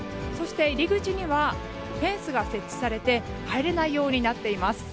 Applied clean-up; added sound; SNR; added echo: none; Wind instrument, woodwind instrument; 19 dB; none.